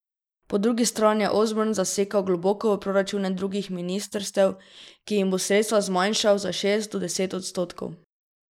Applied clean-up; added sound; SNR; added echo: neural mask model Resemble Enhance denoiser.